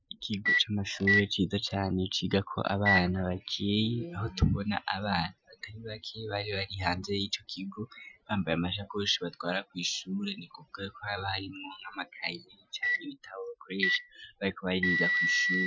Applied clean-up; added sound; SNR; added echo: classical method Wiener filter.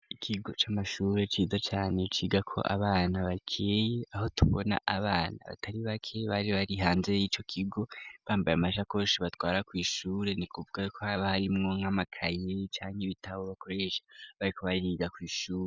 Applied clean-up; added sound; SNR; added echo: none; none; none; none.